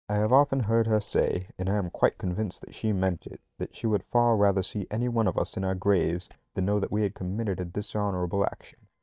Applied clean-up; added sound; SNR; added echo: neural mask model DeepFilterNet 3.